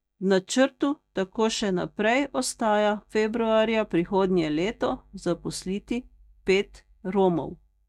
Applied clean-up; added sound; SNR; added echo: neural mask model DeepFilterNet 3.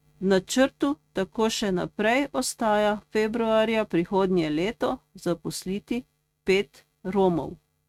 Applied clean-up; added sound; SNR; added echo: neural mask model RNNoise.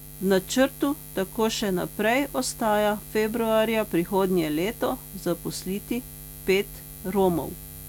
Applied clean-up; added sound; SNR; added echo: none; Buzz; 16 dB; none.